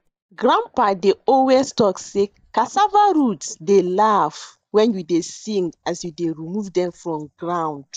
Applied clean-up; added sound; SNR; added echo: neural mask model DeepFilterNet 3.